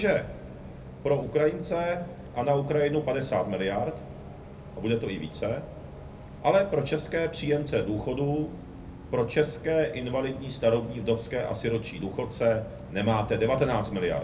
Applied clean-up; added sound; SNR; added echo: none; Bus; 14 dB; reverberation time 0.3 s.